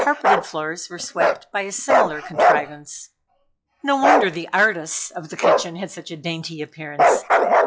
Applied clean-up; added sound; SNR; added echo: classical method log-MMSE.